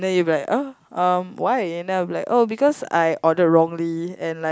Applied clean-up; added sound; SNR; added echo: none; none; none; none.